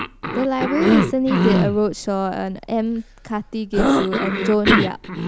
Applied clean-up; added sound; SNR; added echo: none; Cough; -1 dB; none.